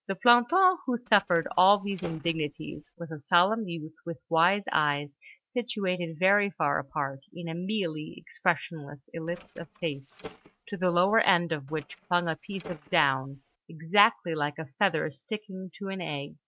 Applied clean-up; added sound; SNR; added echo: neural mask model RNNoise.